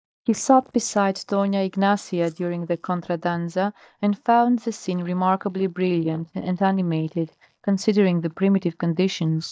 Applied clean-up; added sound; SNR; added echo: neural mask model DeepFilterNet 3.